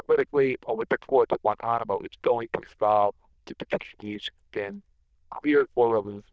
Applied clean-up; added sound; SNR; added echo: neural diffusion model UNIVERSE++.